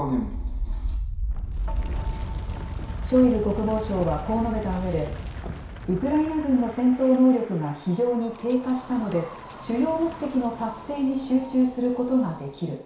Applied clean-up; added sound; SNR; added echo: none; Wind; 8 dB; reverberation time 0.6 s.